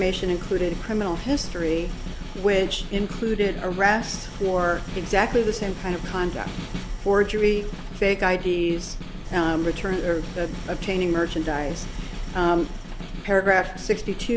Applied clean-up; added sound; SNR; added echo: none; Snare drum + Idling; 11 dB; none.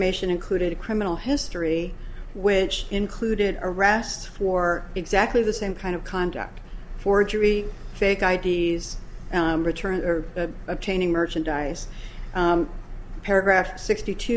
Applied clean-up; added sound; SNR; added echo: none; none; none; none.